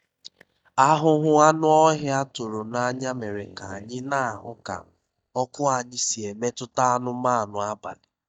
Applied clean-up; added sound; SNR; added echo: neural mask model DeepFilterNet 3.